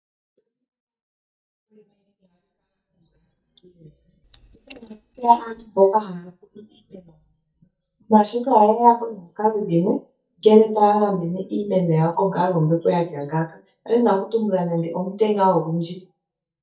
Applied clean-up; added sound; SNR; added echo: neural mask model DeepFilterNet 3.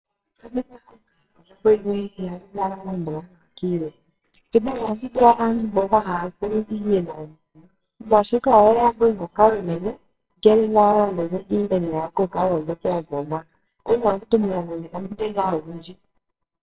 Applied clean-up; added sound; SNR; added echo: neural separator model SepFormer WHAMR!.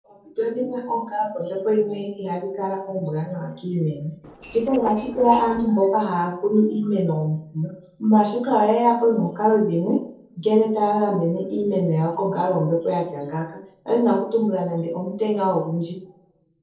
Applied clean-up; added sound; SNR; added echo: neural separator model SepFormer DNS4.